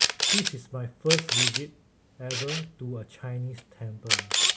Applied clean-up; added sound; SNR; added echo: none; Camera; -5 dB; none.